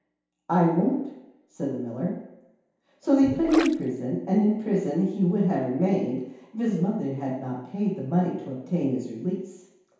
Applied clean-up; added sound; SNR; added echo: none; Gurgling; 9 dB; reverberation time 0.8 s.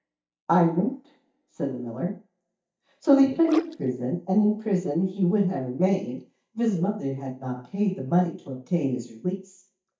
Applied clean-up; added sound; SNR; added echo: neural mask model DeepFilterNet 3.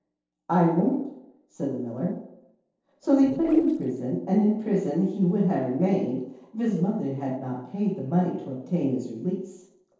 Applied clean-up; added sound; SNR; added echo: neural separator model SepFormer DNS4.